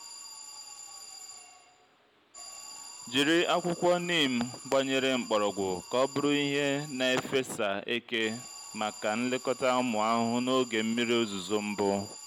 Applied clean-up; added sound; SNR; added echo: none; Alarm; 16 dB; none.